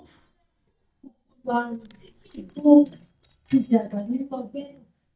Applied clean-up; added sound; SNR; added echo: neural mask model DeepFilterNet 3.